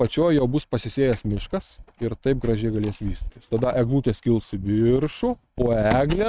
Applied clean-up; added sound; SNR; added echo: neural mask model RNNoise.